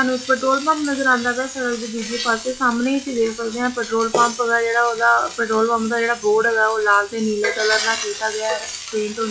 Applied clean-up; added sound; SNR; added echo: classical method log-MMSE.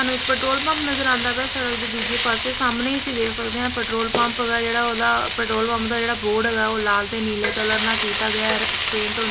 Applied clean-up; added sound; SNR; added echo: none; Frying (food); -2 dB; none.